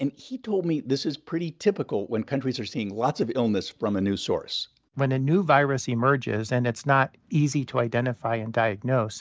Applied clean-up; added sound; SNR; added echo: none; none; none; none.